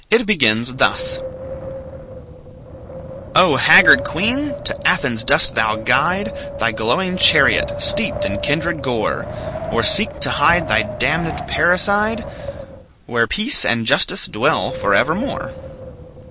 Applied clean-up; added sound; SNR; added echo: none; Wind; 9 dB; none.